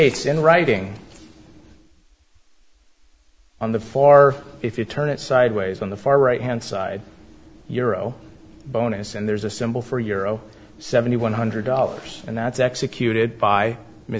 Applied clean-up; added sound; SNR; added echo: none; none; none; none.